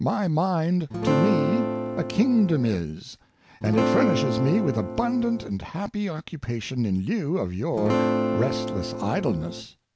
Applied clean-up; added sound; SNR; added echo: none; Acoustic guitar / Strum; 1 dB; none.